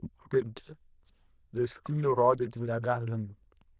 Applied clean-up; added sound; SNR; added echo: neural diffusion model UNIVERSE++.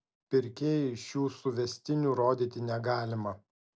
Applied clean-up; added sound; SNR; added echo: none; none; none; none.